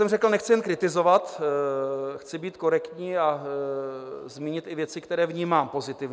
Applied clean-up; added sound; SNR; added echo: none; none; none; none.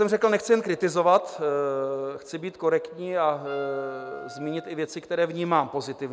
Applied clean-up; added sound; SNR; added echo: none; Wind instrument, woodwind instrument; 16 dB; none.